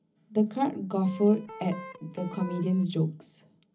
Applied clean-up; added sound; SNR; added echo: none; Electric guitar; 16 dB; reverberation time 0.4 s.